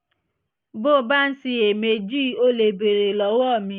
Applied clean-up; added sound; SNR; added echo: none; none; none; none.